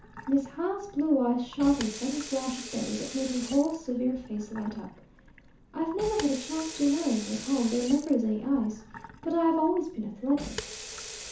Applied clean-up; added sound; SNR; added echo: none; Sink (filling or washing) / Water tap, faucet; 13 dB; reverberation time 0.9 s.